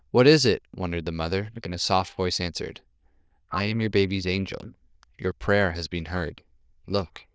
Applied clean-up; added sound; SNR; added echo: neural diffusion model UNIVERSE++.